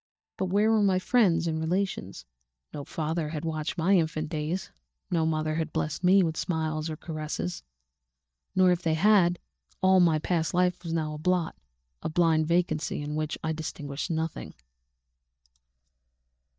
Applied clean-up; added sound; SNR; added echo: neural mask model DeepFilterNet 3.